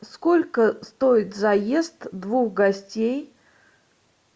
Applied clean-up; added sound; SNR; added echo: none; none; none; none.